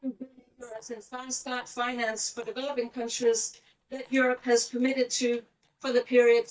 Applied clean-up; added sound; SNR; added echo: neural mask model DeepFilterNet 3.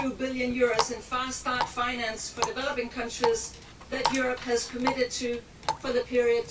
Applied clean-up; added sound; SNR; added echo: none; Water tap, faucet; 6 dB; reverberation time 0.1 s.